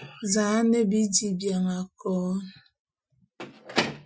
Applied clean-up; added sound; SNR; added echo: classical method Wiener filter.